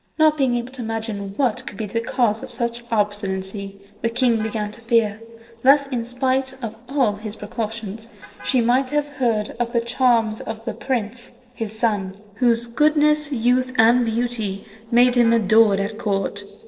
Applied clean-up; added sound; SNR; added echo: neural separator model SepFormer DNS4.